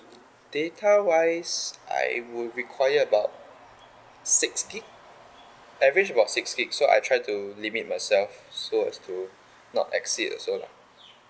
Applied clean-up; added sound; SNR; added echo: none; none; none; none.